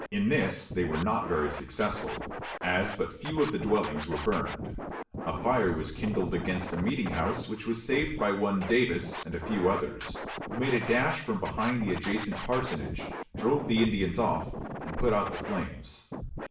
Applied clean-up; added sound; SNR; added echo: none; Scratching (performance technique); 9 dB; reverberation time 0.5 s.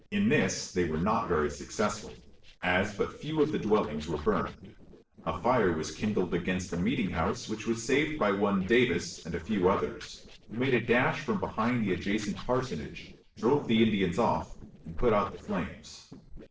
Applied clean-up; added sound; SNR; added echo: neural separator model SepFormer DNS4.